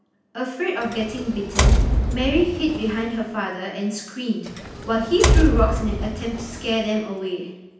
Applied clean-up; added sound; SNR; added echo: none; Door; -2 dB; reverberation time 0.9 s.